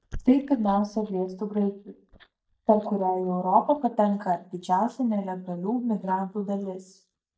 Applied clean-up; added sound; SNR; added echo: neural mask model DeepFilterNet 3.